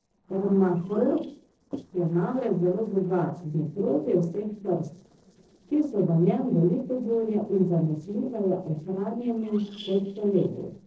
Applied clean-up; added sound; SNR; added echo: neural separator model SepFormer DNS4.